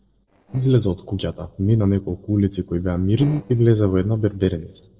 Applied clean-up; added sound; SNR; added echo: neural separator model SepFormer DNS4.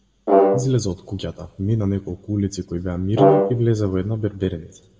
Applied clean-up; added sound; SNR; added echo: none; Brass instrument; -3 dB; reverberation time 0.8 s.